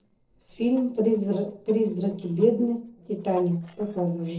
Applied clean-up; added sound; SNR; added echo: neural separator model SepFormer DNS4.